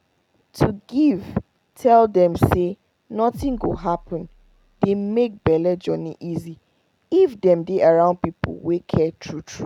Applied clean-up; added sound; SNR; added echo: none; Bass drum; 20 dB; none.